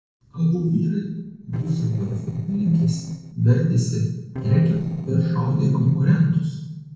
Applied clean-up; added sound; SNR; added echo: neural separator model SepFormer DNS4.